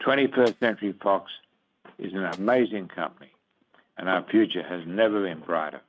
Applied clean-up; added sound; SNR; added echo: neural mask model RNNoise.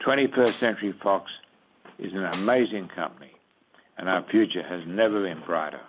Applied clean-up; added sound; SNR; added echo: none; Snare drum; 17 dB; none.